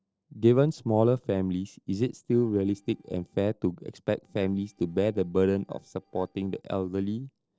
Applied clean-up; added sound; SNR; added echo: neural separator model SepFormer DNS4.